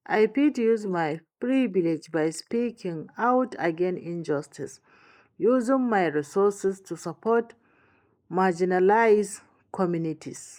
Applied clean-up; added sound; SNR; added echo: neural mask model Resemble Enhance denoiser.